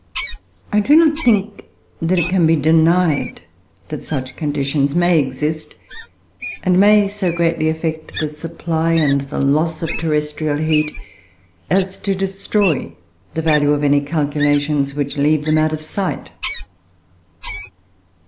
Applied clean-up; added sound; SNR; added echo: none; Wild animals; 13 dB; none.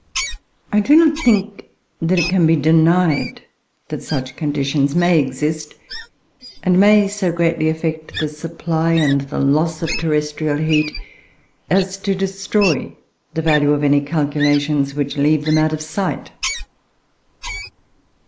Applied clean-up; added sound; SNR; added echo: neural mask model Resemble Enhance denoiser.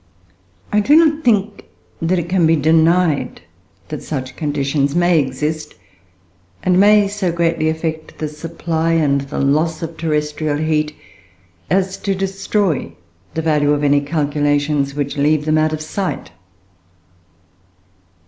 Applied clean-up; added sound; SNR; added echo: none; none; none; none.